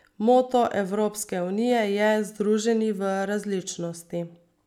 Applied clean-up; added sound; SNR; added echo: none; none; none; none.